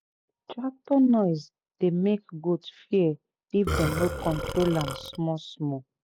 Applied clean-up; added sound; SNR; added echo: none; Burping, eructation; 4 dB; none.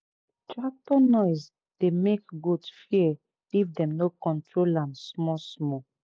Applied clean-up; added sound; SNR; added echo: none; none; none; none.